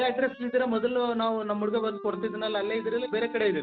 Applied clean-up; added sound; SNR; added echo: none; Wind instrument, woodwind instrument; 15 dB; none.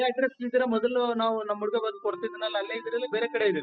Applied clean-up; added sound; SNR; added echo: classical method spectral subtraction.